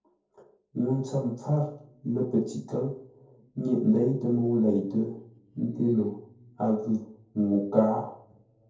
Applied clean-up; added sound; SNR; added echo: neural separator model SepFormer DNS4.